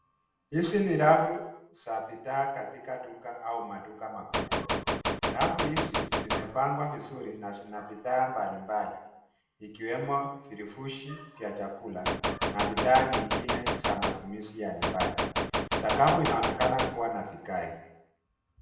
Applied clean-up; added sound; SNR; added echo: none; Gunshot, gunfire; -2 dB; reverberation time 0.7 s.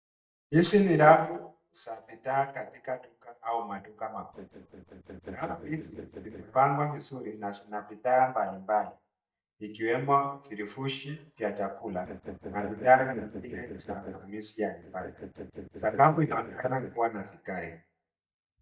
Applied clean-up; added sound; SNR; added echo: neural mask model DeepFilterNet 3.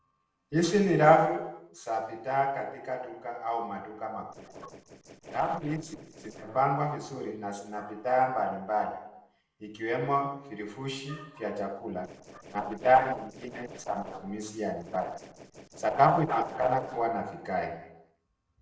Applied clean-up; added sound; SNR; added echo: neural separator model SepFormer DNS4.